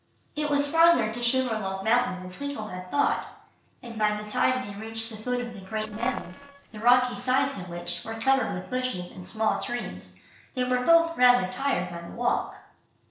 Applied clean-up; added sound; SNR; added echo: neural separator model SepFormer DNS4.